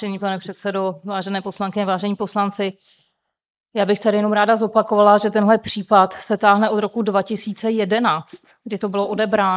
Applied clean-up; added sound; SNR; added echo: neural mask model Resemble Enhance denoiser.